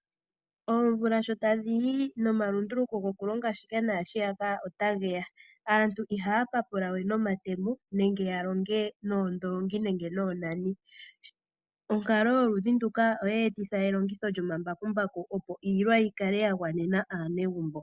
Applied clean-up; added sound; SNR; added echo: none; none; none; none.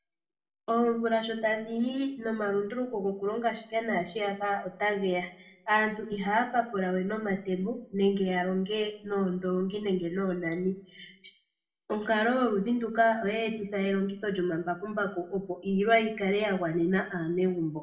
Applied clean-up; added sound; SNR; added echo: none; none; none; reverberation time 0.5 s.